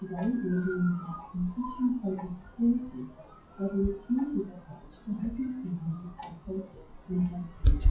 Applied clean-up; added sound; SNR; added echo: classical method WPE with log-MMSE.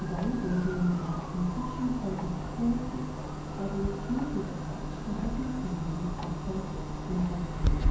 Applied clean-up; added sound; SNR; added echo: none; Clock; 0 dB; reverberation time 0.9 s.